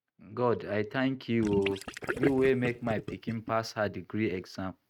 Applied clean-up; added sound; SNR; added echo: neural mask model RNNoise.